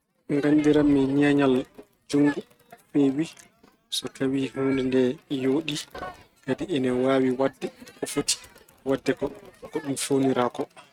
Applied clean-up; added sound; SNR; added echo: neural mask model RNNoise.